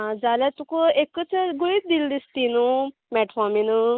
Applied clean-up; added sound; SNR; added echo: none; none; none; none.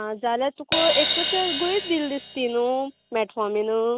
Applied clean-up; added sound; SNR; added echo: none; Crash cymbal; -1 dB; none.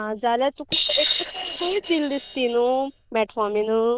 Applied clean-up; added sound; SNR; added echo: neural diffusion model UNIVERSE++.